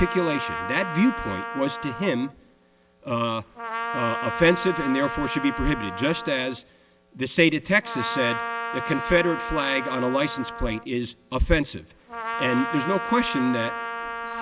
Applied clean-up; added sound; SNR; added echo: none; Trumpet; 7 dB; none.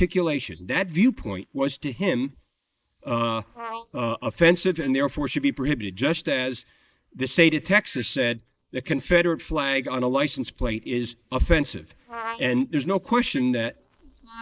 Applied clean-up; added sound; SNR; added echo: neural mask model Resemble Enhance denoiser.